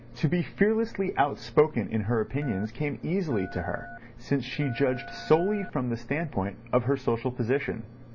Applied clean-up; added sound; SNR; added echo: none; Telephone; 17 dB; none.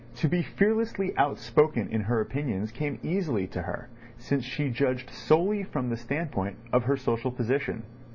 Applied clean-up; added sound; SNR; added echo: none; none; none; none.